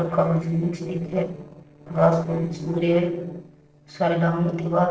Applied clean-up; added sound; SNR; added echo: neural separator model SepFormer DNS4.